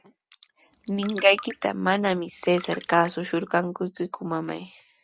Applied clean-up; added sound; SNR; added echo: none; Trickle, dribble; 16 dB; none.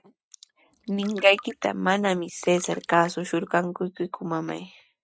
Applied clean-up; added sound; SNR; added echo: neural mask model RNNoise.